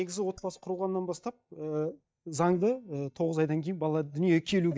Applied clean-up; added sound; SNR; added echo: neural mask model DeepFilterNet 3.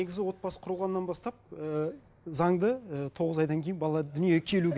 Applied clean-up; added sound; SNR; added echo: none; none; none; none.